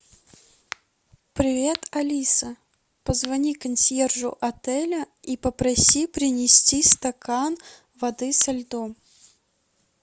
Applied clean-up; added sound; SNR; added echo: none; Crack; 19 dB; none.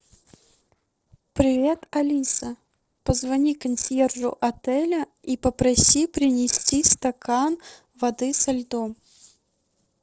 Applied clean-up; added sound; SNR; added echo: neural separator model SepFormer DNS4.